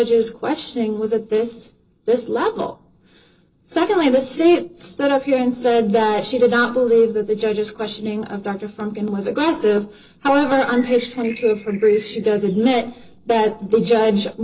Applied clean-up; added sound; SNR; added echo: neural separator model SepFormer DNS4.